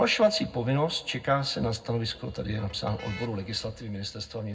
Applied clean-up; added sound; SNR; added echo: none; Motor vehicle (road); 20 dB; reverberation time 0.3 s.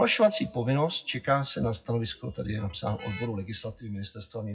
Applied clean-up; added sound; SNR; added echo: classical method WPE with log-MMSE.